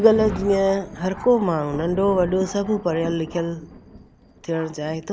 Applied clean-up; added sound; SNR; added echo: none; Thunder; 14 dB; none.